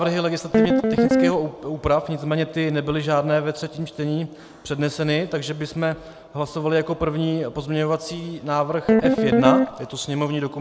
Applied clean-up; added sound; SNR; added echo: none; Guitar; -5 dB; none.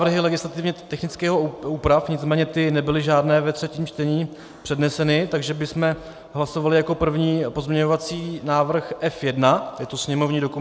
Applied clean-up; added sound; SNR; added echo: none; none; none; none.